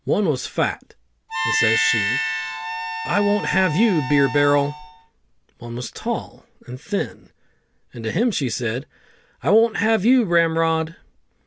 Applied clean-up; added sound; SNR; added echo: none; Harmonica; 3 dB; none.